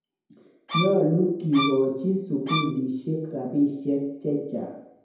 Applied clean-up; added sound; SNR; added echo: none; Bowed string instrument; 6 dB; reverberation time 0.9 s.